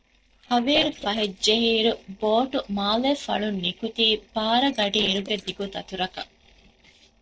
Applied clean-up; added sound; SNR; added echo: neural separator model SepFormer DNS4.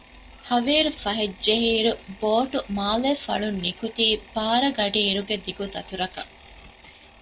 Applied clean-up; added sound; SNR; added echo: none; none; none; none.